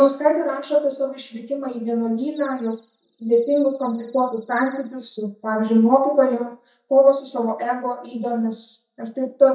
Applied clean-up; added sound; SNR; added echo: neural mask model DeepFilterNet 3.